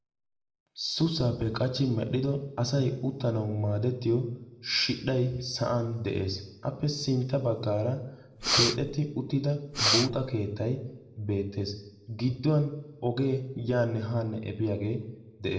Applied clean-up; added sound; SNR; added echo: none; Breathing; 0 dB; reverberation time 0.9 s.